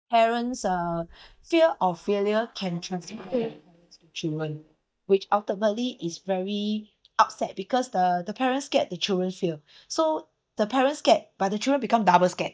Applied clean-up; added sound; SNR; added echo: neural mask model DeepFilterNet 3.